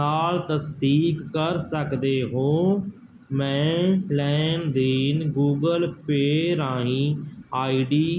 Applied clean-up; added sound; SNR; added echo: none; none; none; none.